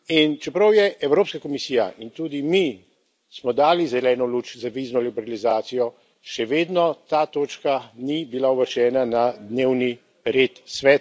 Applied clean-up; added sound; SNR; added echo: none; none; none; none.